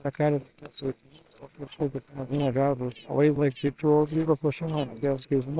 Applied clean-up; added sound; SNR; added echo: neural separator model SepFormer WHAMR!.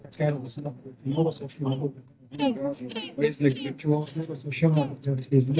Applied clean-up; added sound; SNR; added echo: neural mask model DeepFilterNet 3.